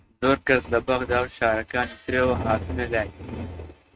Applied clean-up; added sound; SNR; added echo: neural mask model RNNoise.